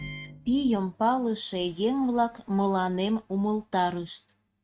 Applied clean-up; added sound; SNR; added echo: neural mask model RNNoise.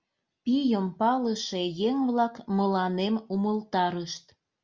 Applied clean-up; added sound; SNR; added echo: none; none; none; none.